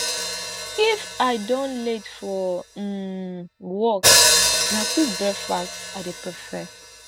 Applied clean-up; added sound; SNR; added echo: none; Hi-hat; -2 dB; none.